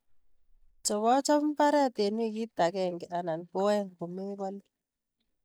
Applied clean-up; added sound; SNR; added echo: neural mask model DeepFilterNet 3.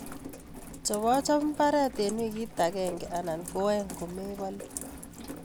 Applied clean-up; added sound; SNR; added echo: none; Rain; 12 dB; none.